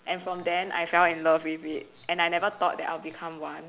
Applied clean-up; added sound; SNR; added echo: none; none; none; none.